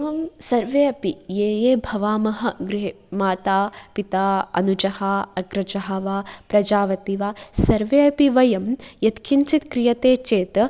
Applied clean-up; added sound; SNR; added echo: none; none; none; none.